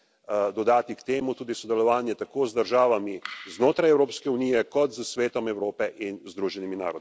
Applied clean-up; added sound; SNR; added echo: none; none; none; none.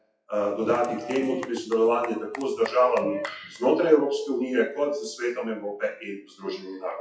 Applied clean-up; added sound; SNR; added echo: classical method WPE with log-MMSE.